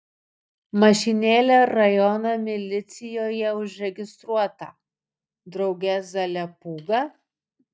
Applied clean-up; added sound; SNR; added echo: neural mask model DeepFilterNet 3.